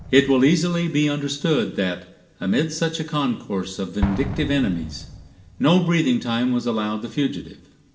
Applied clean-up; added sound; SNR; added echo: none; Explosion; 14 dB; reverberation time 0.7 s.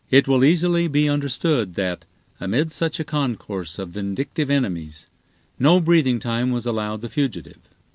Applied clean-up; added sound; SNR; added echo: none; none; none; none.